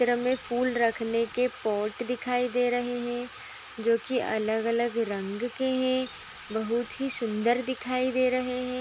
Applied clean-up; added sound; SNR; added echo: none; Keys jangling; 16 dB; none.